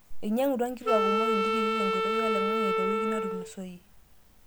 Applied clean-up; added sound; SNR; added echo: none; Wind instrument, woodwind instrument; -4 dB; none.